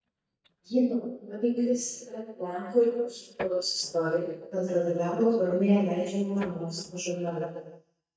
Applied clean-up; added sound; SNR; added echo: neural mask model DeepFilterNet 3.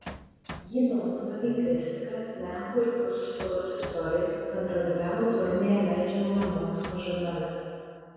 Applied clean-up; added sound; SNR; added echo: none; Bass drum; 14 dB; reverberation time 2.2 s.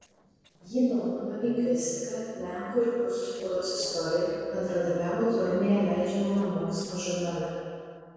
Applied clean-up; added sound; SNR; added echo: neural separator model SepFormer DNS4.